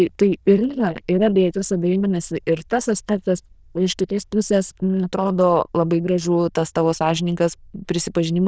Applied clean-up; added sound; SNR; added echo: neural diffusion model UNIVERSE++.